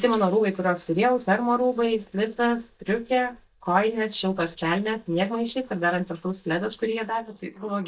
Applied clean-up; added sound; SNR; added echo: neural mask model DeepFilterNet 3.